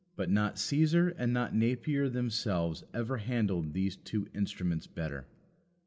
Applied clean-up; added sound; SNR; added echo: none; none; none; none.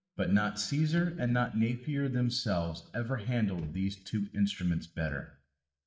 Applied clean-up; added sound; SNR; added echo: neural mask model DeepFilterNet 3.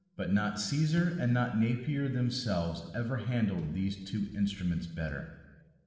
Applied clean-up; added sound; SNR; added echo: neural separator model SepFormer DNS4.